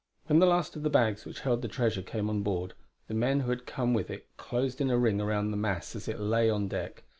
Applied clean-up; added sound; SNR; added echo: none; none; none; none.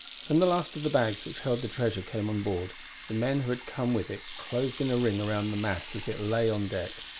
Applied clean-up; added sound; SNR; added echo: none; Sink (filling or washing) / Water tap, faucet; 9 dB; none.